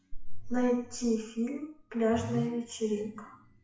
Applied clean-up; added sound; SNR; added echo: classical method WPE with log-MMSE.